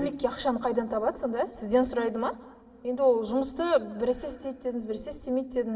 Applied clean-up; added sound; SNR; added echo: none; none; none; reverberation time 2.3 s.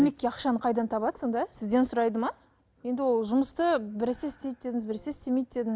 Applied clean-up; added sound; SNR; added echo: none; none; none; none.